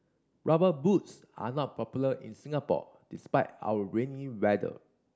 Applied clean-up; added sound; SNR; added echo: none; none; none; none.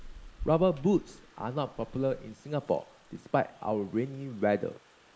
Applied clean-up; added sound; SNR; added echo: neural mask model Resemble Enhance denoiser.